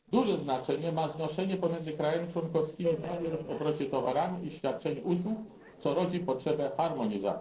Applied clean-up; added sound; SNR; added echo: neural separator model SepFormer DNS4.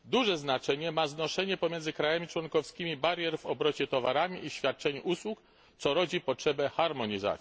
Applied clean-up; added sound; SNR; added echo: none; none; none; none.